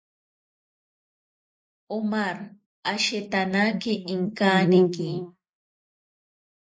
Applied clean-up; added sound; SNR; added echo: neural mask model Resemble Enhance denoiser.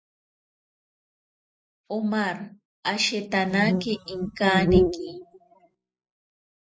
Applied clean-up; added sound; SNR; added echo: classical method spectral subtraction.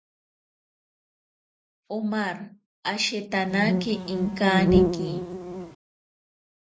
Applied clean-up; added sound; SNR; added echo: none; Insect; -4 dB; none.